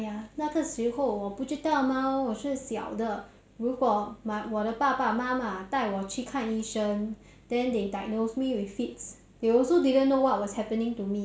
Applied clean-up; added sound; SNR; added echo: none; none; none; none.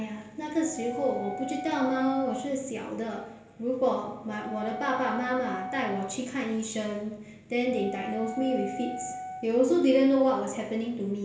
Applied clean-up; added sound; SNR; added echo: none; Wind instrument, woodwind instrument; 11 dB; reverberation time 1.4 s.